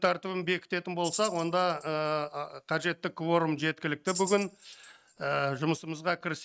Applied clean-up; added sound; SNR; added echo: neural mask model RNNoise.